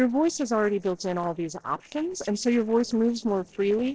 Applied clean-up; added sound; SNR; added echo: neural separator model SepFormer DNS4.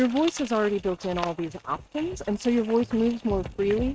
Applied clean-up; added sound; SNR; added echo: neural mask model RNNoise.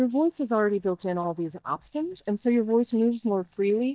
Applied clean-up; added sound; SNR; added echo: neural mask model DeepFilterNet 3.